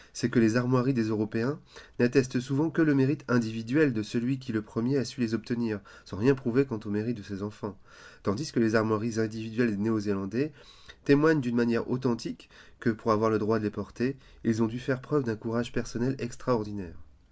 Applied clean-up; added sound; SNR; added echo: none; none; none; none.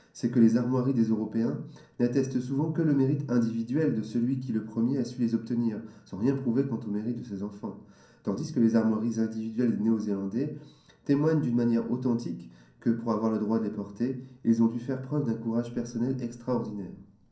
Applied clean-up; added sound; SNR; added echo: none; none; none; reverberation time 0.6 s.